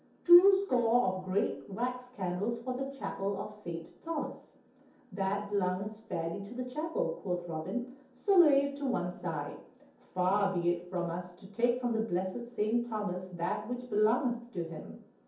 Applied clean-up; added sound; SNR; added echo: none; none; none; reverberation time 0.6 s.